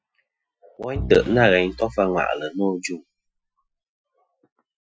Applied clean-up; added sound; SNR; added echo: classical method Wiener filter.